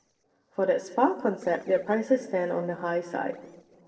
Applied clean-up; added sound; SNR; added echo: neural separator model SepFormer DNS4.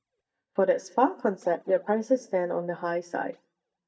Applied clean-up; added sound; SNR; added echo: neural mask model DeepFilterNet 3.